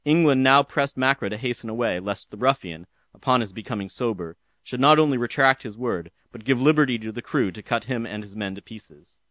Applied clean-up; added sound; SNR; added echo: none; none; none; none.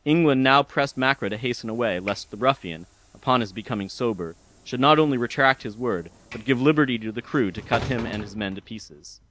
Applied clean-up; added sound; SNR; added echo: none; Sliding door / Train; 18 dB; none.